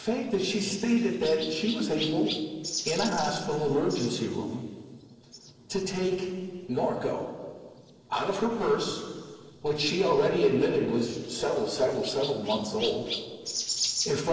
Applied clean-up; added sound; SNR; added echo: neural separator model SepFormer DNS4.